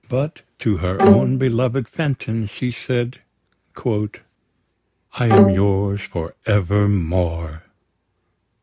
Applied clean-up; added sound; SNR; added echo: none; Bowed string instrument; -4 dB; none.